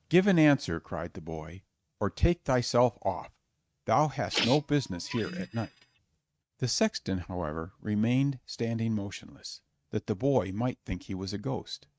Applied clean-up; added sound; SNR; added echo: neural mask model RNNoise.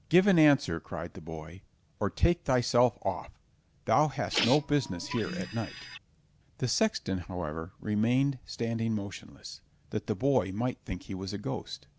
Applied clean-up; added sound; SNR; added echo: none; Printer; 7 dB; none.